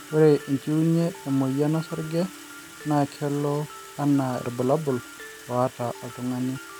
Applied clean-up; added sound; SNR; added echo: none; Sink (filling or washing) / Water tap, faucet + Mallet percussion; 17 dB; none.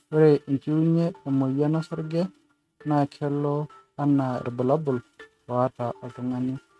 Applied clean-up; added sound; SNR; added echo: neural mask model RNNoise.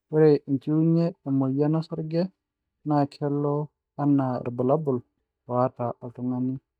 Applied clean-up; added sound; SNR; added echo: neural mask model DeepFilterNet 3.